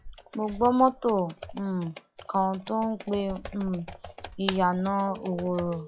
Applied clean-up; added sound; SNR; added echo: classical method log-MMSE.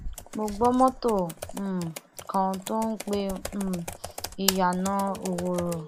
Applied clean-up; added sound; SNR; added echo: none; Computer keyboard; 10 dB; none.